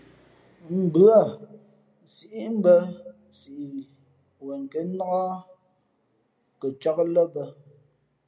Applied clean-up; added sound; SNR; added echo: none; none; none; none.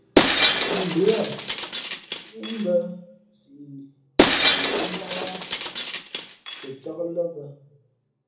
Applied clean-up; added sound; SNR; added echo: none; Shatter; -5 dB; reverberation time 0.6 s.